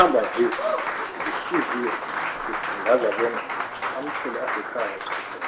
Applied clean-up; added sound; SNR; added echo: none; Applause; 2 dB; reverberation time 1.4 s.